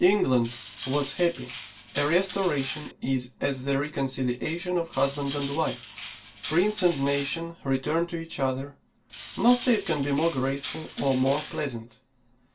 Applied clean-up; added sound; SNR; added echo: none; Cutlery, silverware; 13 dB; reverberation time 0.2 s.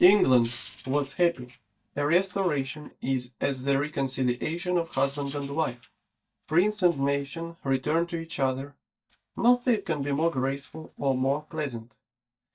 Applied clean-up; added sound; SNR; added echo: neural mask model DeepFilterNet 3.